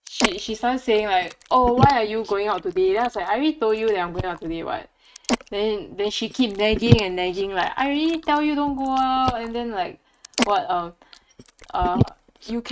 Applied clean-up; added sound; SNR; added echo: neural mask model RNNoise.